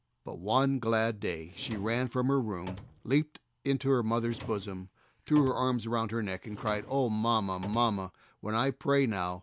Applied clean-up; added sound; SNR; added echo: none; Drawer open or close; 17 dB; none.